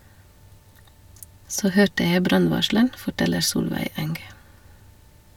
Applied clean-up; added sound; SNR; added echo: none; none; none; none.